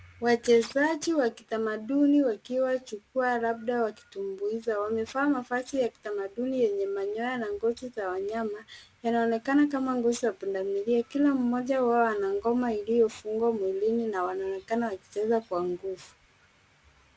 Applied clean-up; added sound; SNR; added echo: none; none; none; none.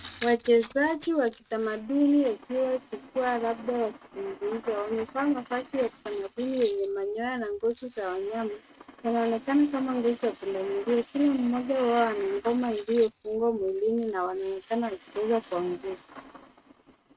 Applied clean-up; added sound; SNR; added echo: neural mask model RNNoise.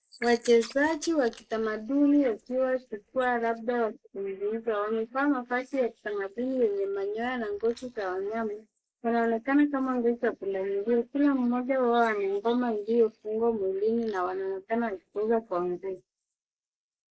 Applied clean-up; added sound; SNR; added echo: neural mask model Resemble Enhance denoiser.